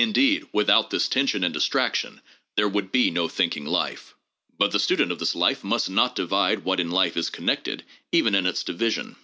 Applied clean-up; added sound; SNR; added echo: none; none; none; none.